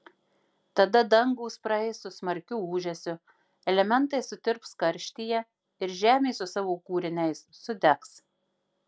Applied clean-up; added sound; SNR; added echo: none; none; none; none.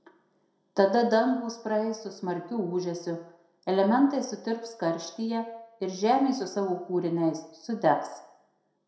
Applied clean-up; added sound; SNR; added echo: none; none; none; reverberation time 0.6 s.